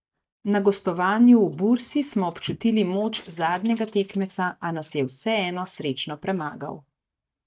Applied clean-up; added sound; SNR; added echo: neural mask model DeepFilterNet 3.